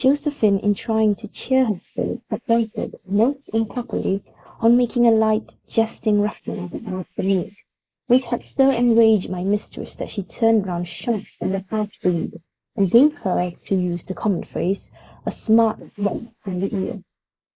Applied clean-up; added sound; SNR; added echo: neural mask model Resemble Enhance denoiser.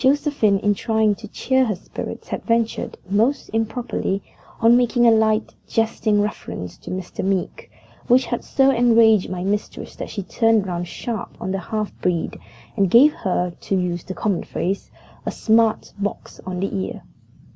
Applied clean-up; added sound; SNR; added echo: none; none; none; none.